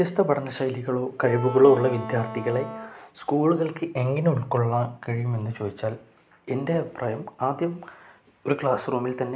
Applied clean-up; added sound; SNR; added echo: none; Wind instrument, woodwind instrument; 11 dB; none.